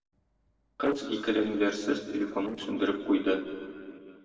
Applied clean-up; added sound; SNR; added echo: neural separator model SepFormer DNS4.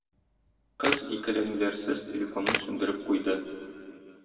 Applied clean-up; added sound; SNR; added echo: none; Camera; 3 dB; reverberation time 1.9 s.